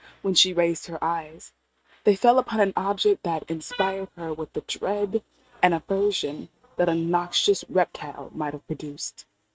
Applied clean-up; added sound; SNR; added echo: neural mask model RNNoise.